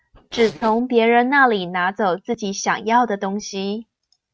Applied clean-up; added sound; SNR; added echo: neural mask model RNNoise.